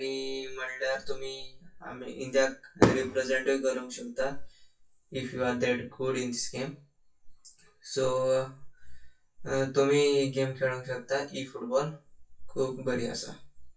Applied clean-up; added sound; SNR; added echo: classical method WPE with log-MMSE.